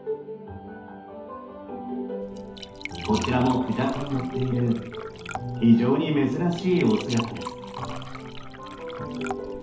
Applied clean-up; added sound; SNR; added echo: none; Liquid; 12 dB; reverberation time 2.2 s.